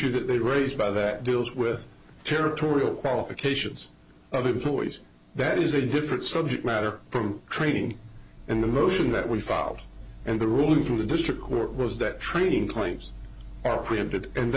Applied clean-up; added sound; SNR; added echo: none; none; none; none.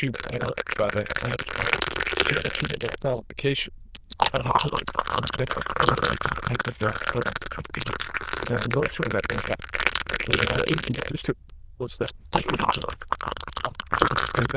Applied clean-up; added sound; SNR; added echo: neural diffusion model UNIVERSE++.